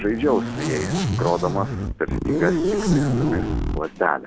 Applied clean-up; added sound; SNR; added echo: none; Zipper (clothing); -2 dB; none.